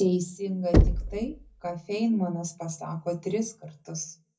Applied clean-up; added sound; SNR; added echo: none; Knock; -2 dB; reverberation time 0.4 s.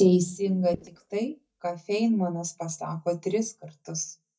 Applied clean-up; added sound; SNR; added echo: neural mask model DeepFilterNet 3.